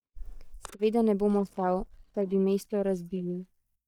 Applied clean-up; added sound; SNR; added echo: neural mask model DeepFilterNet 3.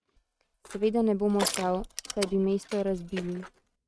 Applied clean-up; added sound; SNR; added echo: neural mask model RNNoise.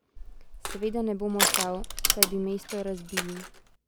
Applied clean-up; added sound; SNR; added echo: none; Crushing; -2 dB; none.